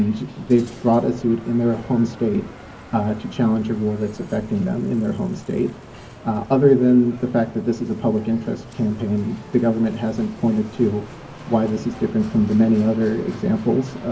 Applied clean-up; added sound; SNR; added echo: none; Bicycle; 19 dB; reverberation time 0.3 s.